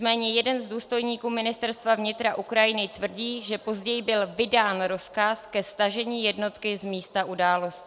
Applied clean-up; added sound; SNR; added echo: none; none; none; none.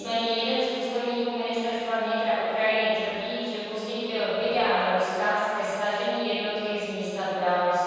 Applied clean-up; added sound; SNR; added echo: none; none; none; reverberation time 2.2 s.